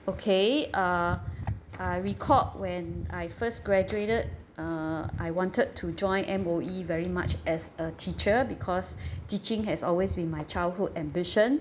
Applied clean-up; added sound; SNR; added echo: none; none; none; none.